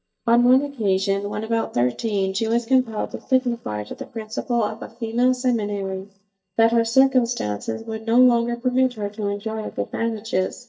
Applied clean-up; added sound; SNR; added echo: neural mask model DeepFilterNet 3.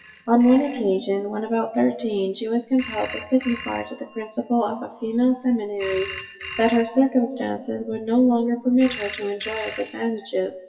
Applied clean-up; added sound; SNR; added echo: classical method WPE with log-MMSE.